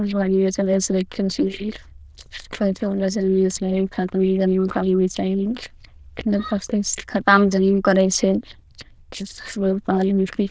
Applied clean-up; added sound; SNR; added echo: neural diffusion model UNIVERSE++.